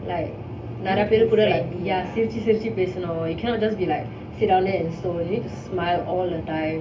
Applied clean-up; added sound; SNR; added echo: none; none; none; reverberation time 0.3 s.